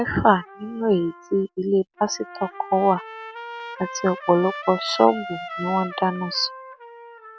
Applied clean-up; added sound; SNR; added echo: none; Trumpet; 13 dB; none.